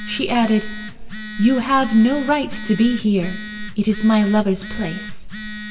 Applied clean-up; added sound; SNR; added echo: none; Telephone; 10 dB; reverberation time 2.0 s.